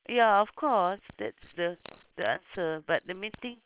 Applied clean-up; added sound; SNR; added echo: neural separator model SepFormer WHAM!.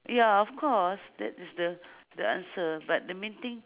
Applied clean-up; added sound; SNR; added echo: none; none; none; none.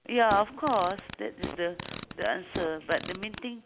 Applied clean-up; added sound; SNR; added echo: none; Fart; 10 dB; none.